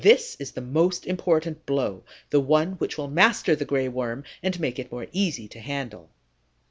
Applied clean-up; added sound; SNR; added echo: none; none; none; none.